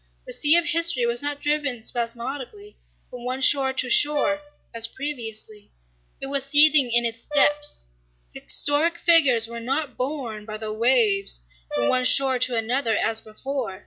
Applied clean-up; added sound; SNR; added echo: none; Brass instrument; 6 dB; none.